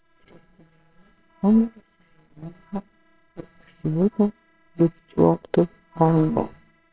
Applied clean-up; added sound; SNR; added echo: neural separator model SepFormer WHAMR!.